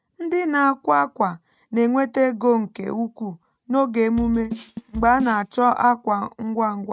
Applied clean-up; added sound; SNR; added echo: neural mask model RNNoise.